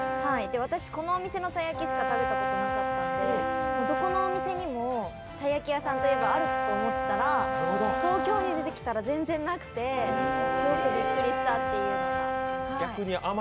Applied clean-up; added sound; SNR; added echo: none; Brass instrument; 0 dB; none.